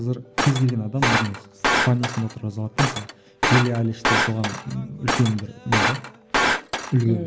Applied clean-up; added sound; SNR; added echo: none; Shatter; 0 dB; none.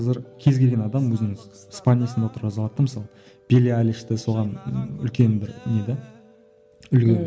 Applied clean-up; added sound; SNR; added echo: none; none; none; none.